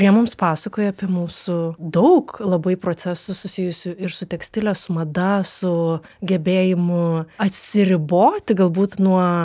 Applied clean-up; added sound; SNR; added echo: none; none; none; none.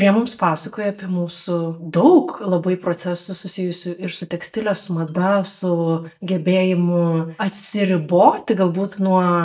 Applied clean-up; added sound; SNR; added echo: neural mask model DeepFilterNet 3.